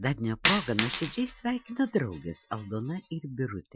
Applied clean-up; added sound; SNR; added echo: classical method Wiener filter.